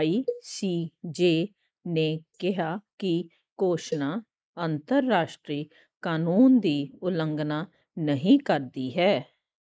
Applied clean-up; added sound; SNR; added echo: neural mask model Resemble Enhance denoiser.